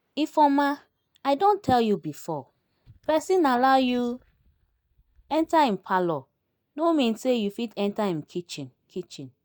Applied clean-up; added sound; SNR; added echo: neural mask model DeepFilterNet 3.